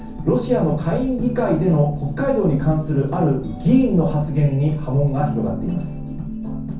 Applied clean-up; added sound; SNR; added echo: none; Bark; 13 dB; reverberation time 0.6 s.